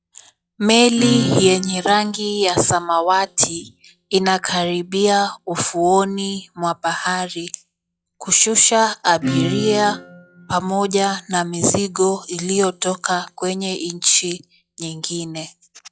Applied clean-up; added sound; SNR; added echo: classical method log-MMSE.